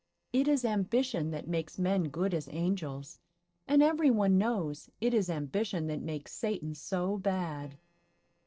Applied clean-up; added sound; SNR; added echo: neural separator model SepFormer DNS4.